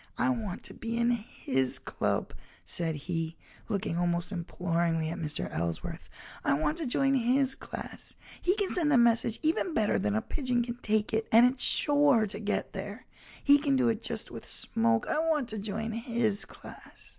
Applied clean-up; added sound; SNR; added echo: none; none; none; none.